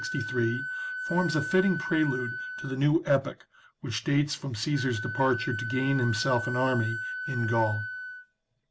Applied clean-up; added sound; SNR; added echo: none; Wind instrument, woodwind instrument; 7 dB; none.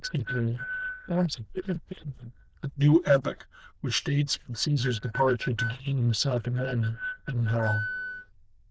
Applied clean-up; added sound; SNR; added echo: neural diffusion model UNIVERSE++.